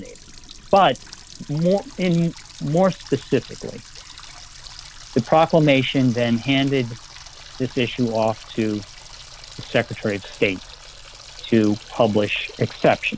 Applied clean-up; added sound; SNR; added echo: none; Water tap, faucet; 18 dB; none.